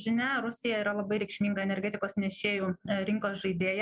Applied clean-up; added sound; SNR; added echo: none; none; none; none.